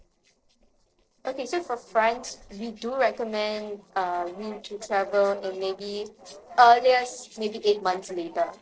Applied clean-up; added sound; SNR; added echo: neural separator model SepFormer DNS4.